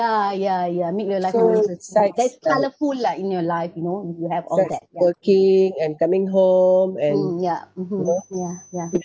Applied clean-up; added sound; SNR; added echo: none; none; none; none.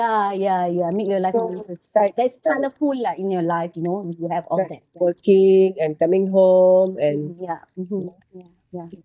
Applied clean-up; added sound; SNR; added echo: neural mask model DeepFilterNet 3.